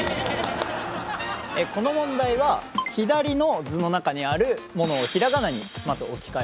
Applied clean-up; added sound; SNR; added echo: none; none; none; none.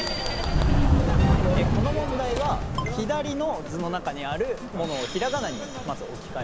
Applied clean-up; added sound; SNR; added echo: none; Subway, metro, underground; -4 dB; none.